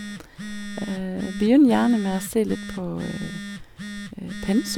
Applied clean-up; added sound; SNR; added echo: none; Telephone; 11 dB; none.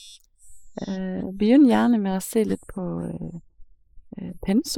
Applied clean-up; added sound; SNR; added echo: neural mask model Resemble Enhance denoiser.